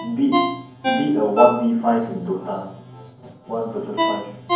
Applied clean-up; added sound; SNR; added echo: none; Ringtone; 4 dB; reverberation time 0.9 s.